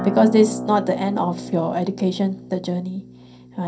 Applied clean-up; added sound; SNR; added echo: none; Acoustic guitar; 11 dB; reverberation time 0.3 s.